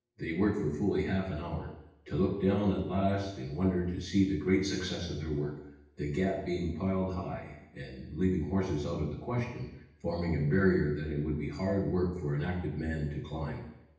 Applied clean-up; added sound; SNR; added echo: none; none; none; reverberation time 0.9 s.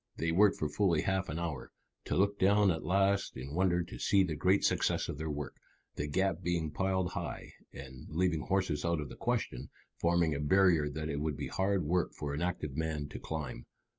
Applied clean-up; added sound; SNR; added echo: none; none; none; none.